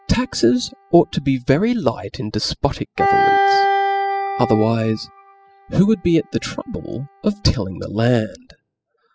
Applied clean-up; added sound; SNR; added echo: classical method spectral subtraction.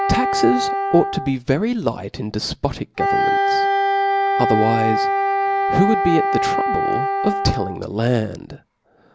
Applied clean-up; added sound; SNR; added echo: none; Wind instrument, woodwind instrument; -1 dB; none.